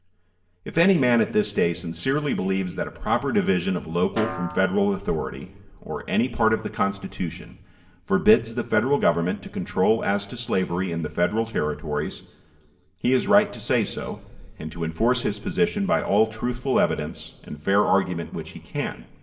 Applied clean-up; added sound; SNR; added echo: none; Snare drum; 12 dB; reverberation time 2.0 s.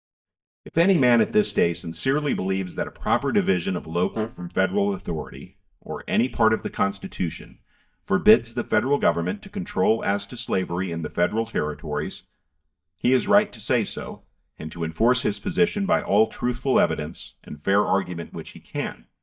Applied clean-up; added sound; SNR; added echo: neural mask model DeepFilterNet 3.